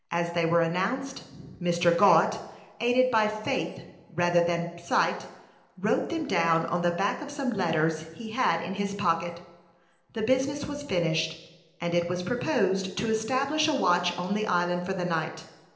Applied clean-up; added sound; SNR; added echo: none; none; none; reverberation time 0.8 s.